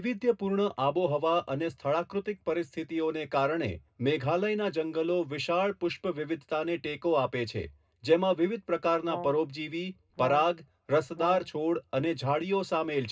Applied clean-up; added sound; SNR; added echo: none; Brass instrument; 12 dB; reverberation time 0.2 s.